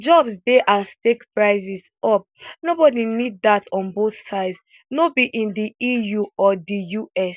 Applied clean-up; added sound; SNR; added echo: none; none; none; none.